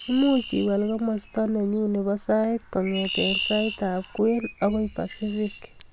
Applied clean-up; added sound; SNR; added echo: none; Chirp, tweet; 11 dB; none.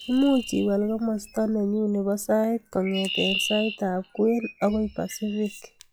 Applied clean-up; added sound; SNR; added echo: classical method log-MMSE.